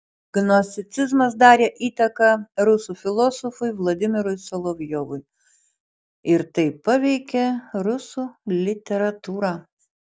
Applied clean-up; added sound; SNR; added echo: none; none; none; none.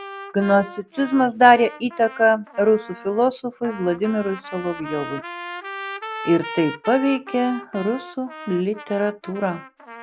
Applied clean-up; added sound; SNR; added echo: none; Trumpet; 14 dB; none.